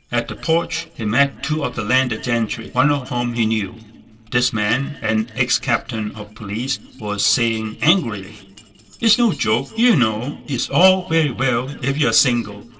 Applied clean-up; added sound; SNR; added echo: neural separator model SepFormer DNS4.